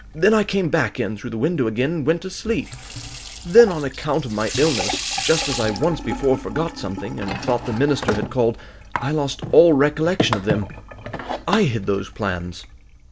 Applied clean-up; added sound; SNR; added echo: none; Sink (filling or washing) / Water tap, faucet; 9 dB; none.